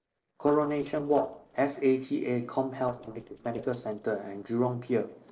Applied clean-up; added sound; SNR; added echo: neural separator model SepFormer DNS4.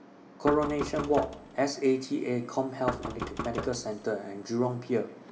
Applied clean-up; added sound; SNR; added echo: none; Knock; 9 dB; reverberation time 2.3 s.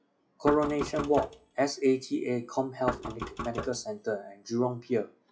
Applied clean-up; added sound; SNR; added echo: classical method WPE with log-MMSE.